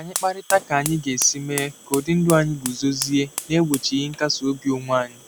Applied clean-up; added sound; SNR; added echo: none; Fire; 12 dB; none.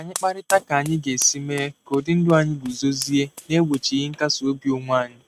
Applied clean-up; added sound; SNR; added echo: neural mask model RNNoise.